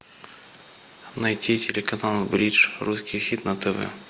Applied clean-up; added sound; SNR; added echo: none; none; none; none.